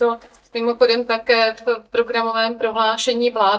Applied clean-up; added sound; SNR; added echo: neural mask model DeepFilterNet 3.